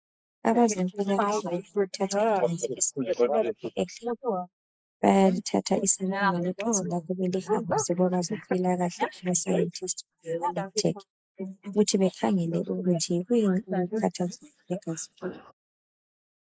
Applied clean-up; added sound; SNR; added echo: neural mask model Resemble Enhance denoiser.